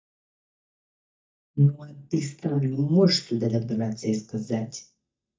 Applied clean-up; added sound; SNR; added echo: neural mask model DeepFilterNet 3.